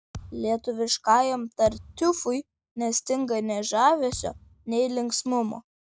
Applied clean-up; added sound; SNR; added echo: none; Thump, thud; 20 dB; none.